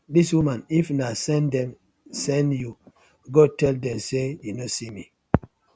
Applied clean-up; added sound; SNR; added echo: none; none; none; none.